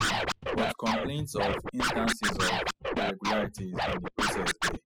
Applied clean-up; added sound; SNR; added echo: classical method spectral subtraction.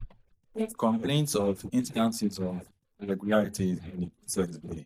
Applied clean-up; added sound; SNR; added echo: neural mask model DeepFilterNet 3.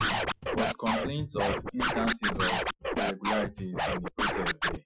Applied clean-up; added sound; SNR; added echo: classical method Wiener filter.